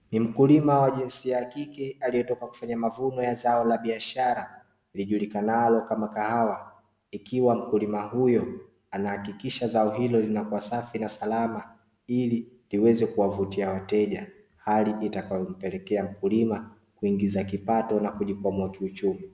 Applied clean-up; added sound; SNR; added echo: none; none; none; none.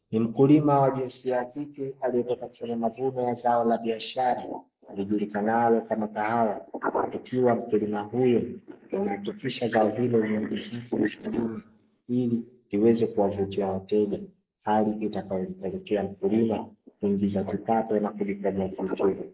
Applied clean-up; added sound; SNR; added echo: neural mask model Resemble Enhance denoiser.